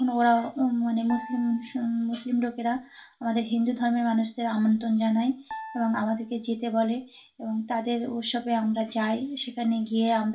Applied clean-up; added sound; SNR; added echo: none; Piano; 16 dB; reverberation time 0.2 s.